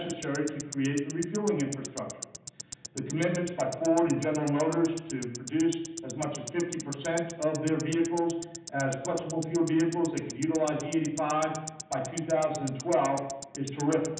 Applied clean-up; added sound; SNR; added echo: none; Tick-tock; 13 dB; reverberation time 0.8 s.